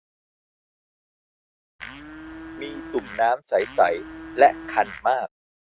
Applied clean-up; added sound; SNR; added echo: none; Domestic sounds, home sounds; 12 dB; none.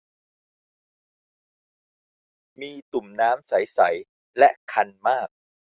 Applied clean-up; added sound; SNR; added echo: none; none; none; none.